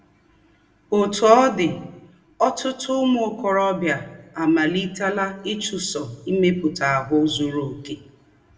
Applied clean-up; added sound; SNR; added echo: none; none; none; reverberation time 0.7 s.